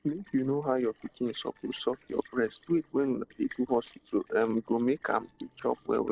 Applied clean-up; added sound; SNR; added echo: neural separator model SepFormer DNS4.